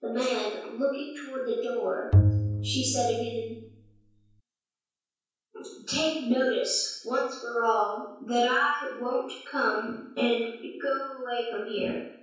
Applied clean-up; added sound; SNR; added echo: none; Bowed string instrument; -3 dB; reverberation time 0.6 s.